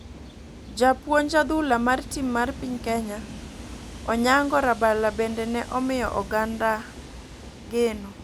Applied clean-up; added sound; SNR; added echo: none; Train; 14 dB; none.